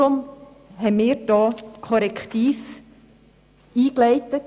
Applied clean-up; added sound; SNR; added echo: none; none; none; none.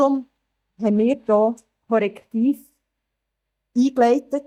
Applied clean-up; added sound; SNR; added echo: neural mask model DeepFilterNet 3.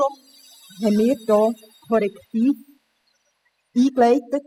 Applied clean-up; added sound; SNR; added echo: classical method spectral subtraction.